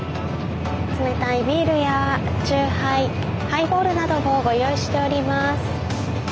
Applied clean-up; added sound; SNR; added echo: none; none; none; none.